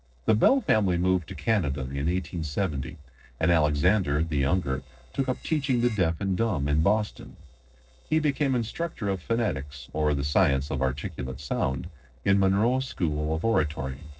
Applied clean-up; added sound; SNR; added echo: neural separator model SepFormer DNS4.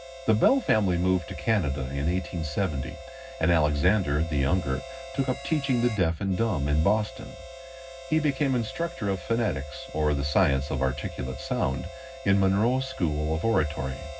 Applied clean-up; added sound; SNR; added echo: none; Harmonica; 15 dB; reverberation time 0.4 s.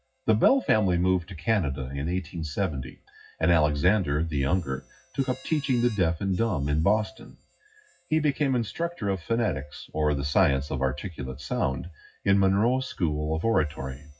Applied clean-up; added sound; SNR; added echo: classical method WPE with log-MMSE.